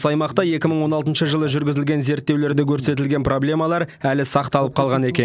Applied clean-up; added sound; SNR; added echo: none; none; none; none.